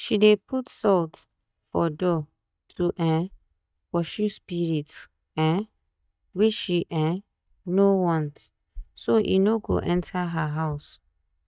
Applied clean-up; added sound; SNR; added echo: neural mask model DeepFilterNet 3.